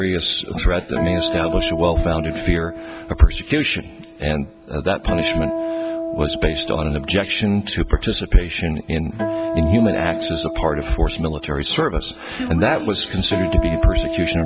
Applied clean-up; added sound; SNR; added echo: none; Acoustic guitar; 7 dB; none.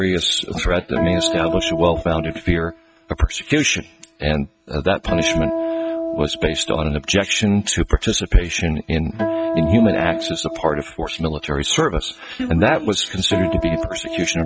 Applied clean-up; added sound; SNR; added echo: neural mask model RNNoise.